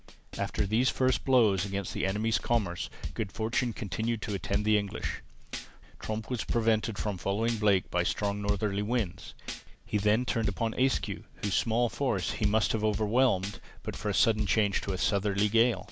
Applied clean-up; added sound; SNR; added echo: none; Drum / Drum kit; 8 dB; none.